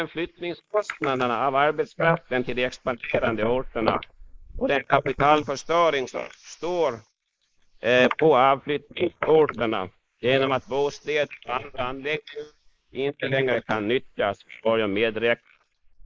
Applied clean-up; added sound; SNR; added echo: neural mask model Resemble Enhance denoiser.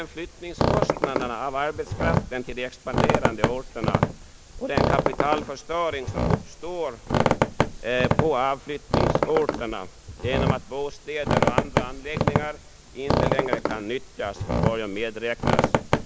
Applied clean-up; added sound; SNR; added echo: none; Squeak; -4 dB; none.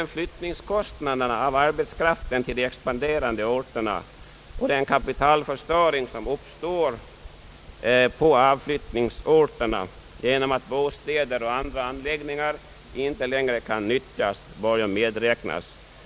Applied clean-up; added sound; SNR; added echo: none; none; none; none.